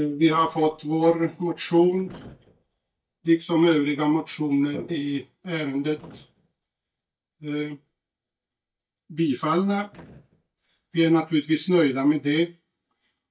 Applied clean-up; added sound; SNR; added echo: neural mask model DeepFilterNet 3.